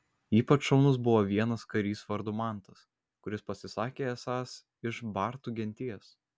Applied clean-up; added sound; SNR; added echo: none; none; none; none.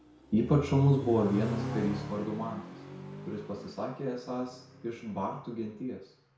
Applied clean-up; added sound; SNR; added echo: none; Accelerating, revving, vroom; 9 dB; reverberation time 0.6 s.